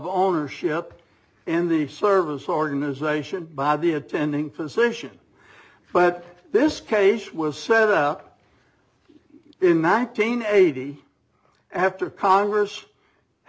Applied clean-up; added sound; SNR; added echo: none; none; none; none.